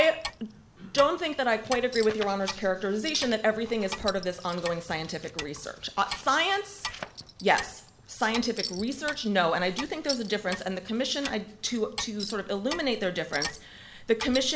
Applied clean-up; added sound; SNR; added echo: none; Clock + Chink, clink; 12 dB; none.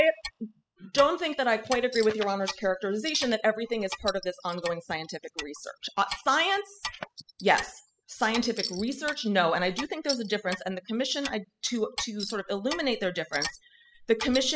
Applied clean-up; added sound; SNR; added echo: classical method spectral subtraction.